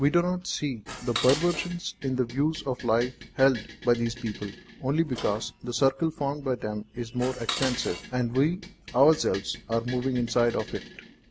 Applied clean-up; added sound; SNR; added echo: none; Dishes, pots, and pans; 13 dB; none.